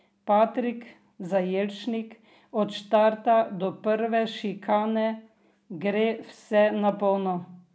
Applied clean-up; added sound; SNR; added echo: none; none; none; none.